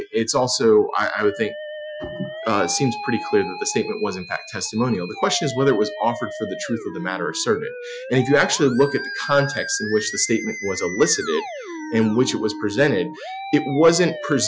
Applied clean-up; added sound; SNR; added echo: classical method Wiener filter.